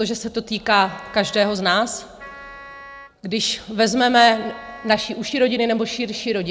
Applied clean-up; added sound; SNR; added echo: none; Wind instrument, woodwind instrument; 19 dB; none.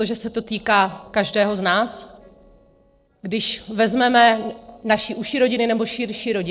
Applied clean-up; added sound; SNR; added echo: neural separator model SepFormer DNS4.